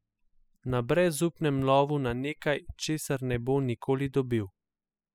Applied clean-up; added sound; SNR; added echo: classical method spectral subtraction.